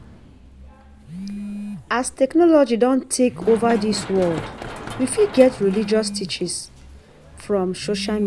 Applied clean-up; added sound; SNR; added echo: none; Run; 17 dB; none.